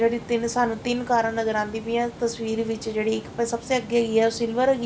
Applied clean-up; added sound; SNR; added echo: none; Water; 16 dB; none.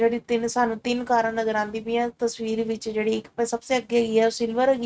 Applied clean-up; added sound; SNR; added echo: neural mask model RNNoise.